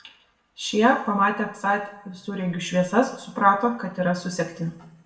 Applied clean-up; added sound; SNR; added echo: none; none; none; reverberation time 0.7 s.